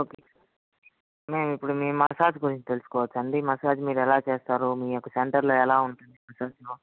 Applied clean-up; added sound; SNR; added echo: none; none; none; none.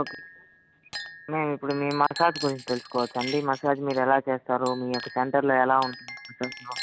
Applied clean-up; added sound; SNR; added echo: none; Chink, clink; 14 dB; none.